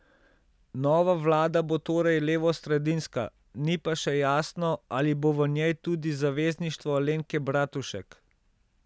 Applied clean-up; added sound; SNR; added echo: none; none; none; none.